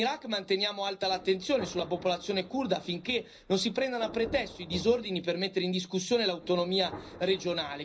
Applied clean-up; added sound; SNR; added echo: none; Thunder; 17 dB; reverberation time 0.5 s.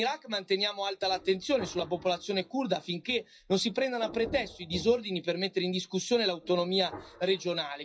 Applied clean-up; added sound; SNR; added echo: classical method WPE with log-MMSE.